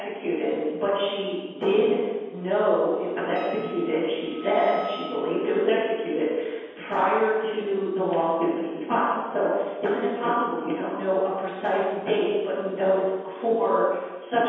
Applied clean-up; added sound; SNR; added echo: none; Wind instrument, woodwind instrument; 18 dB; reverberation time 1.2 s.